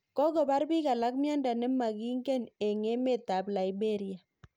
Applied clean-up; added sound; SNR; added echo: none; none; none; none.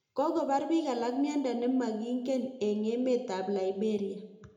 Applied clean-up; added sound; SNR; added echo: none; none; none; reverberation time 0.6 s.